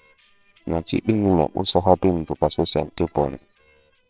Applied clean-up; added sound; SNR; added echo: neural separator model SepFormer WHAMR!.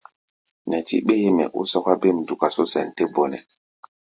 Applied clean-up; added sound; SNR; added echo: none; none; none; none.